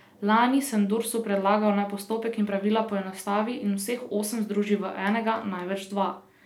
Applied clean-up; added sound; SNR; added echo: none; none; none; none.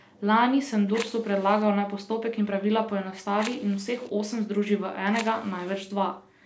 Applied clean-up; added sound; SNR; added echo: none; Fire; 17 dB; none.